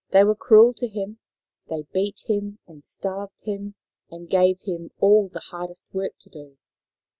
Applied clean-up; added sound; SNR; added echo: none; none; none; none.